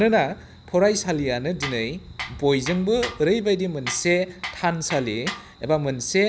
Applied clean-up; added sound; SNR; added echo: none; Tools; 12 dB; none.